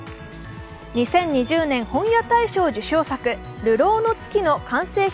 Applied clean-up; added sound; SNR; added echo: none; none; none; none.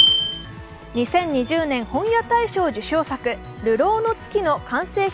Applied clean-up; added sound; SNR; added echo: none; Bicycle bell; 6 dB; none.